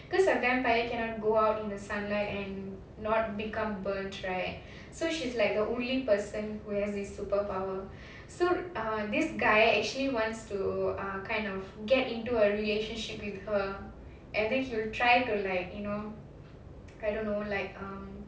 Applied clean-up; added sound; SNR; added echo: none; none; none; none.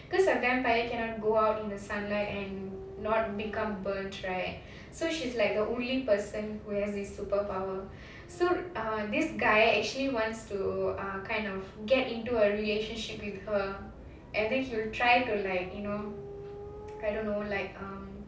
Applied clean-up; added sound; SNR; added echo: none; Dog; 20 dB; none.